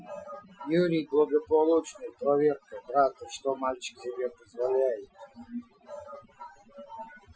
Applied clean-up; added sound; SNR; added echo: classical method Wiener filter.